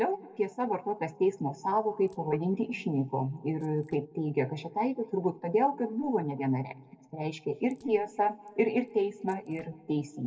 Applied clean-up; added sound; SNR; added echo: neural separator model SepFormer DNS4.